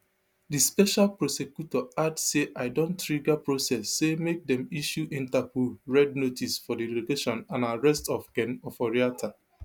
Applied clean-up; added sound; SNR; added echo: none; none; none; none.